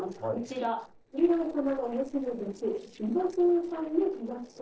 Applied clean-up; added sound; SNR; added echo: neural separator model SepFormer DNS4.